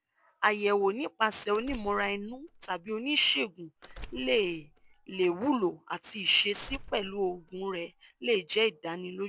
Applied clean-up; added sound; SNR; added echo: none; Door; 18 dB; none.